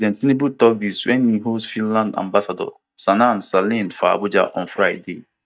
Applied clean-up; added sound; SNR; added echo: neural mask model DeepFilterNet 3.